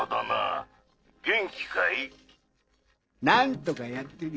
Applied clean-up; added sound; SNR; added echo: neural separator model SepFormer DNS4.